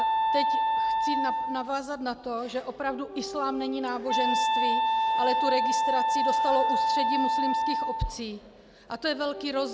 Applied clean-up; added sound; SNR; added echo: none; Wind instrument, woodwind instrument; -4 dB; none.